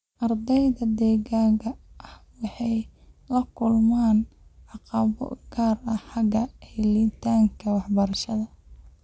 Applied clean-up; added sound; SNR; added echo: none; none; none; none.